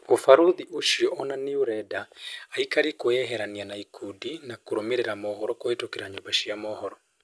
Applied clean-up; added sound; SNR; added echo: none; none; none; none.